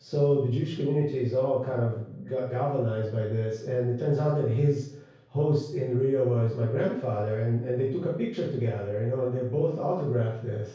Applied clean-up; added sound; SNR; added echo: none; none; none; reverberation time 0.6 s.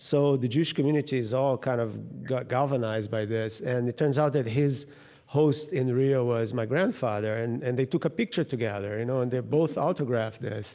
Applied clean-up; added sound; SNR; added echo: none; none; none; none.